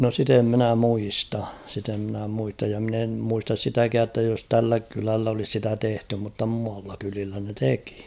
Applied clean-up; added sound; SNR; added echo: none; none; none; none.